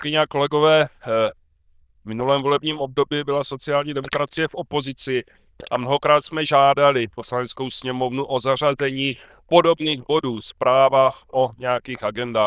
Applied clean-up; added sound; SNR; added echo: neural diffusion model UNIVERSE++.